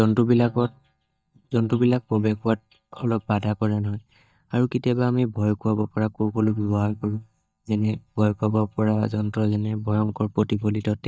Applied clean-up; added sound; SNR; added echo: neural mask model DeepFilterNet 3.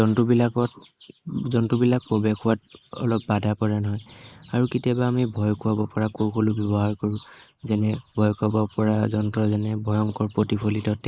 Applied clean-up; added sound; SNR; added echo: neural mask model Resemble Enhance denoiser.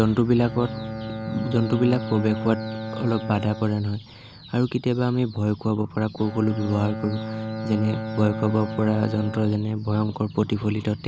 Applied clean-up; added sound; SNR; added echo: none; Bowed string instrument; 10 dB; none.